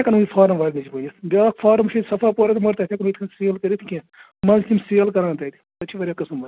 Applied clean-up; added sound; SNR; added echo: none; none; none; none.